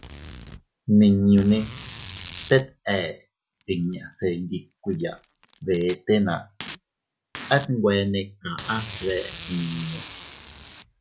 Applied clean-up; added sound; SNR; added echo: none; Packing tape, duct tape; 13 dB; none.